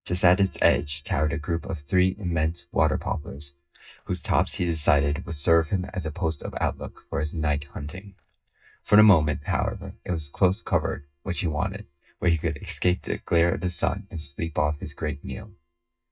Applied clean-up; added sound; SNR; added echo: neural mask model DeepFilterNet 3.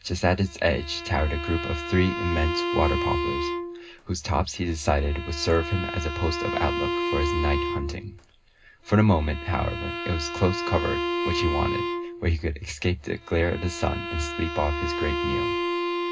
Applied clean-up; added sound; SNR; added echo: none; Bowed string instrument; 4 dB; reverberation time 0.2 s.